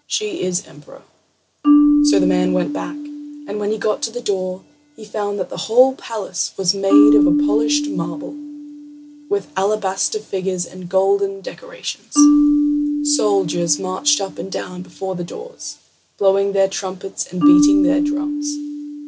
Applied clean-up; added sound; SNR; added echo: none; Marimba, xylophone; -1 dB; none.